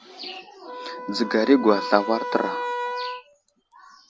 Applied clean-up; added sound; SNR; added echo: none; Wind instrument, woodwind instrument; 8 dB; none.